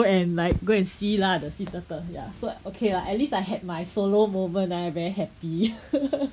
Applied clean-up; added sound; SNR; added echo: none; none; none; none.